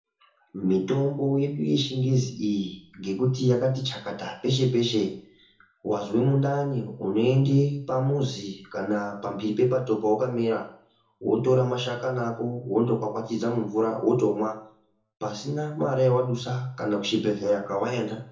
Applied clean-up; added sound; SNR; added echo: none; none; none; reverberation time 0.6 s.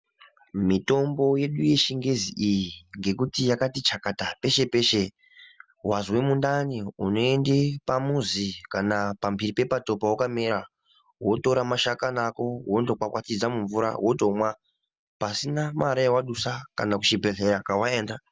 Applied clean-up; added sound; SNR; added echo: none; none; none; none.